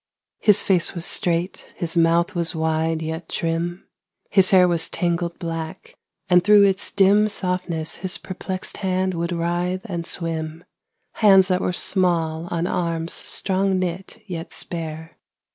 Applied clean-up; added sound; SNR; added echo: none; none; none; none.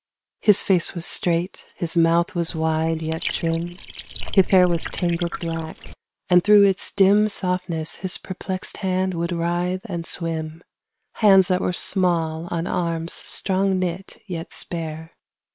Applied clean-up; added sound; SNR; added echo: neural separator model SepFormer WHAM!.